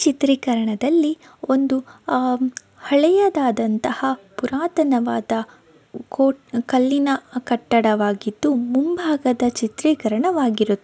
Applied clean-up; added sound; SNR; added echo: none; none; none; none.